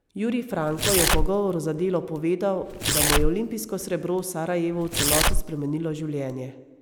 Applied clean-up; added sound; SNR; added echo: none; Tearing; -1 dB; none.